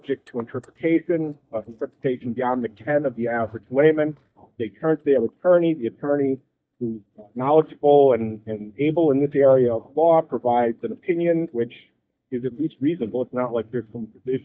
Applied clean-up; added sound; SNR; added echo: neural mask model DeepFilterNet 3.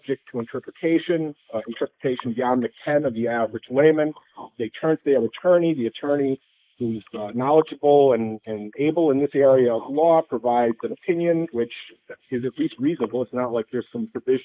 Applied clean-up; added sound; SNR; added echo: neural mask model Resemble Enhance denoiser.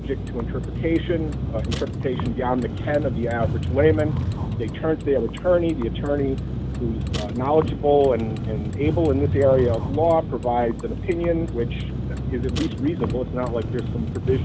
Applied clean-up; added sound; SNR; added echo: none; Vehicle; 3 dB; none.